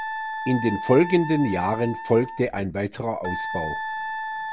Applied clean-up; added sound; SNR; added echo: none; Wind instrument, woodwind instrument; 8 dB; none.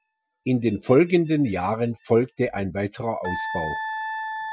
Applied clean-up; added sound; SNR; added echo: classical method Wiener filter.